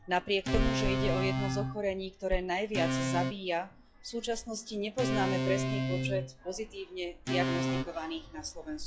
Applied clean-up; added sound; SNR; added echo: classical method log-MMSE.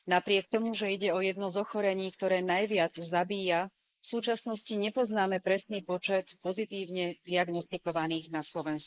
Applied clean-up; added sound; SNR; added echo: neural mask model Resemble Enhance denoiser.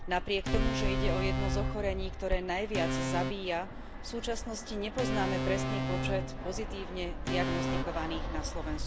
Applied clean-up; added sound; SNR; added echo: none; Fixed-wing aircraft, airplane + Organ; -3 dB; none.